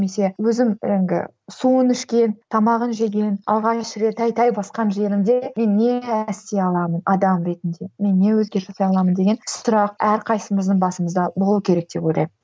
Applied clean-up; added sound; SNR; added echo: neural mask model Resemble Enhance denoiser.